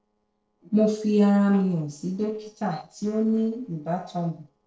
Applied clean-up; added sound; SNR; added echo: neural separator model SepFormer DNS4.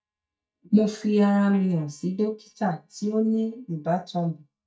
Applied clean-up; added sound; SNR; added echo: neural mask model DeepFilterNet 3.